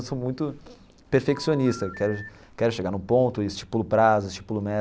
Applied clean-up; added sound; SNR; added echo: none; Telephone; 15 dB; none.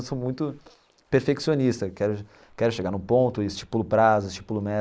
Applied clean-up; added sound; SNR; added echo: neural mask model Resemble Enhance denoiser.